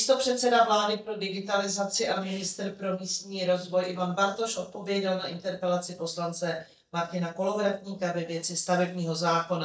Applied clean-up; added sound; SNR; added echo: neural mask model DeepFilterNet 3.